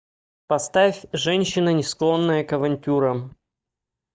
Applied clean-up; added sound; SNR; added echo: neural mask model DeepFilterNet 3.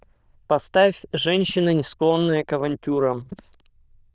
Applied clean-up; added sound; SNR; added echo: neural diffusion model UNIVERSE++.